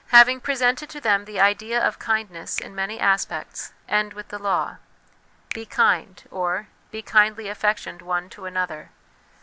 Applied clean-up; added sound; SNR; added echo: none; Finger snapping; 20 dB; none.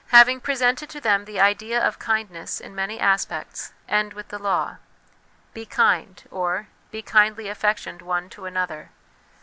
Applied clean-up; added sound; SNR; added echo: none; none; none; none.